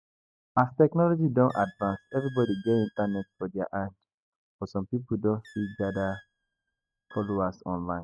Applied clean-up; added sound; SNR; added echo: neural mask model RNNoise.